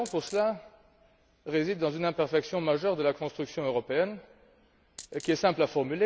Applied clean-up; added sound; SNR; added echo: none; Coin (dropping); 17 dB; none.